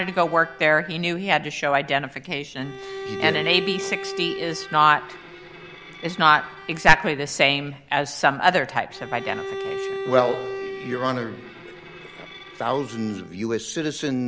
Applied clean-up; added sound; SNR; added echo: none; Bowed string instrument; 12 dB; none.